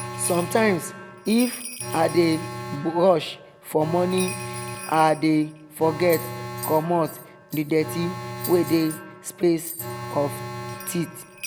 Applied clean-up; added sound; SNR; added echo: none; Alarm + Bell; 10 dB; none.